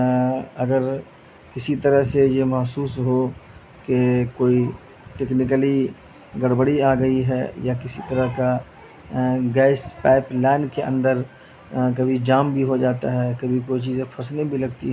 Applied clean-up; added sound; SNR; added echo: none; none; none; none.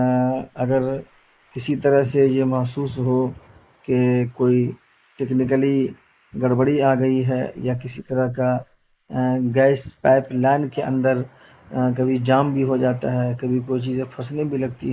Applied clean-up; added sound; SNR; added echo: neural mask model Resemble Enhance denoiser.